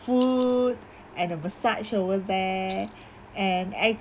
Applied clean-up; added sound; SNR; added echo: none; Chink, clink; 11 dB; none.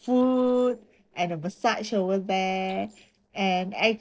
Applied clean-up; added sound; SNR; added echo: neural separator model SepFormer DNS4.